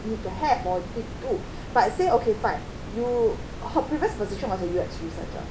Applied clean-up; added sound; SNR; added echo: none; Water; 9 dB; reverberation time 0.3 s.